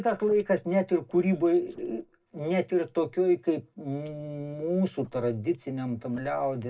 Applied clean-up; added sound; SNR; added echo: neural separator model SepFormer DNS4.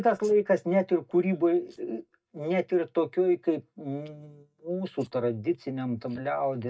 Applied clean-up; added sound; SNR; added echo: neural mask model DeepFilterNet 3.